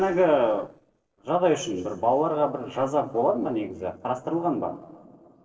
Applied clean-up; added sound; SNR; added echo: neural separator model SepFormer DNS4.